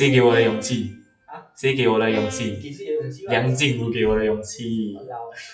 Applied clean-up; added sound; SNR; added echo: classical method WPE with log-MMSE.